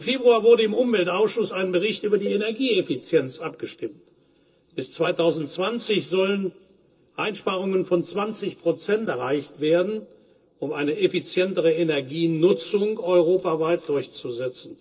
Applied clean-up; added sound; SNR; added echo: neural separator model SepFormer DNS4.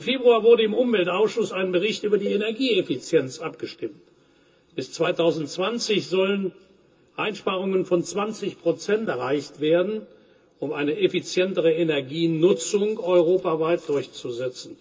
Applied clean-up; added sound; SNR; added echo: none; Cowbell; 18 dB; reverberation time 0.2 s.